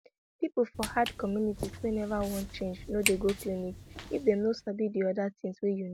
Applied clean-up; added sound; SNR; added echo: none; Walk, footsteps; 9 dB; none.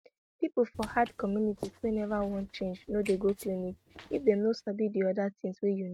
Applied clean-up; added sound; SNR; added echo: neural mask model RNNoise.